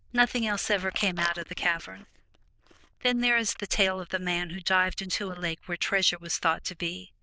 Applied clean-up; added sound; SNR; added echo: neural diffusion model UNIVERSE++.